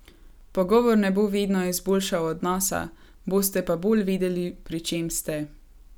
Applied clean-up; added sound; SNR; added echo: none; none; none; none.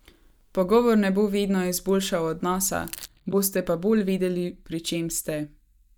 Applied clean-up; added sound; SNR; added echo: neural mask model DeepFilterNet 3.